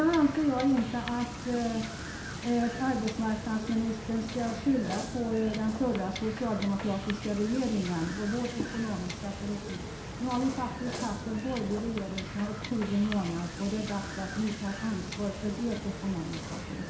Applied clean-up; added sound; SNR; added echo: none; Wind / Boat, Water vehicle; 8 dB; reverberation time 0.7 s.